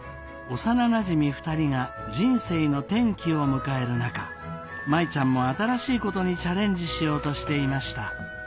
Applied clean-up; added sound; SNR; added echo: none; none; none; none.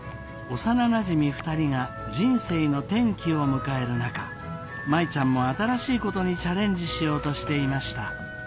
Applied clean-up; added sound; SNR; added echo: none; Tick-tock; 17 dB; none.